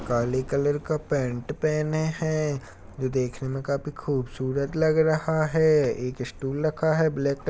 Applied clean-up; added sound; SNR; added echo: none; Fixed-wing aircraft, airplane + Thunder; 19 dB; none.